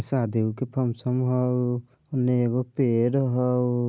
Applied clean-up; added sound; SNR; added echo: none; none; none; none.